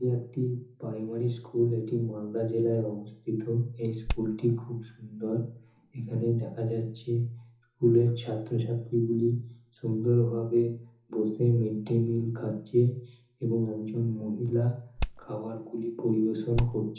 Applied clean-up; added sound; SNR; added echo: none; Hammer; 3 dB; reverberation time 0.7 s.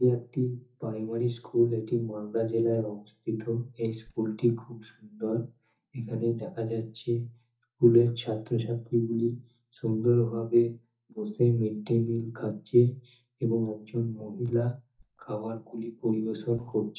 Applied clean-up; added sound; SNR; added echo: neural mask model DeepFilterNet 3.